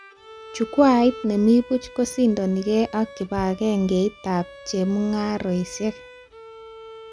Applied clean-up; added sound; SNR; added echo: none; Bowed string instrument; 19 dB; none.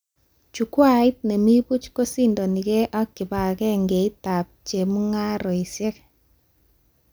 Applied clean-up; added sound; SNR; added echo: none; none; none; none.